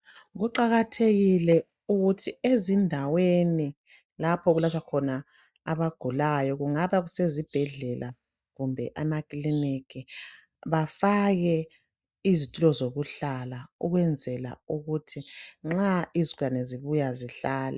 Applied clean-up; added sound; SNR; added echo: neural mask model DeepFilterNet 3.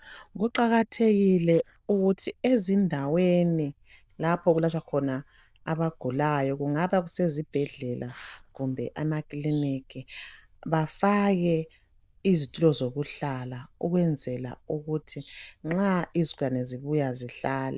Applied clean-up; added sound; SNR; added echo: neural diffusion model UNIVERSE++.